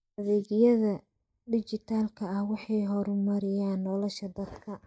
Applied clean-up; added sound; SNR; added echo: neural mask model Resemble Enhance denoiser.